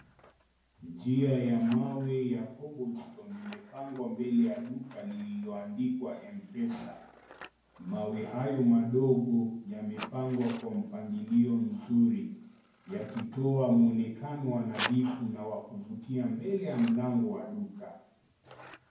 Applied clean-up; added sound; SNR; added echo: none; Scissors; 17 dB; reverberation time 0.9 s.